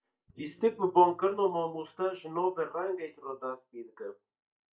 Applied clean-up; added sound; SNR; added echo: neural mask model DeepFilterNet 3.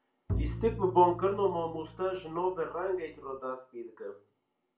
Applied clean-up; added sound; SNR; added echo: none; Bowed string instrument; 7 dB; reverberation time 0.3 s.